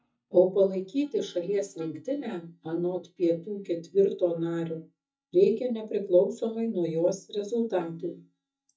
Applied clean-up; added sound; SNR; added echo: neural mask model DeepFilterNet 3.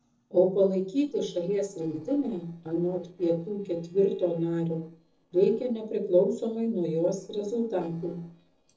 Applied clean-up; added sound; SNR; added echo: neural separator model SepFormer DNS4.